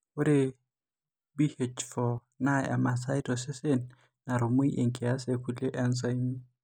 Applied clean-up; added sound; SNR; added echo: none; none; none; none.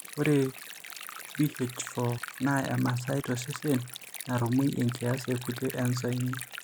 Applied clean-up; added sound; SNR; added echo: none; Stream; 13 dB; none.